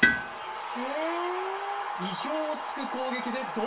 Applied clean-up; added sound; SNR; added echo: none; Tools; 1 dB; reverberation time 0.2 s.